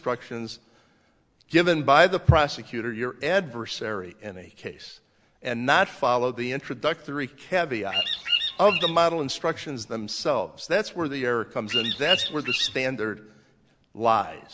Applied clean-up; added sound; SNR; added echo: none; Bird vocalization, bird call, bird song; 1 dB; none.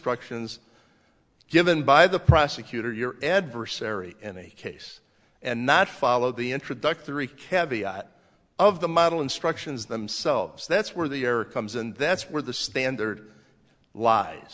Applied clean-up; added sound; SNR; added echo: none; none; none; none.